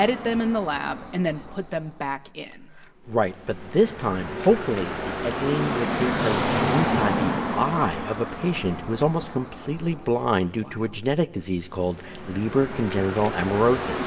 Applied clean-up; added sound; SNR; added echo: none; Car passing by / Traffic noise, roadway noise; 5 dB; reverberation time 1.7 s.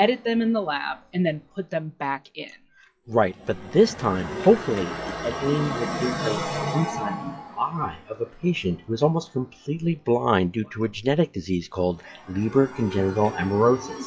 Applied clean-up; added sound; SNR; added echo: classical method WPE with log-MMSE.